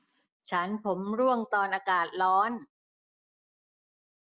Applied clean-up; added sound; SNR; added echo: none; none; none; none.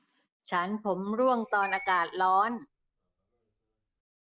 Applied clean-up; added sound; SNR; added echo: none; Screech; 19 dB; none.